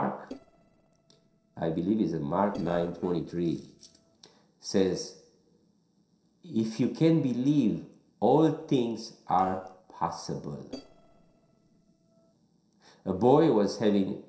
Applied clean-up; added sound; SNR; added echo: neural separator model SepFormer DNS4.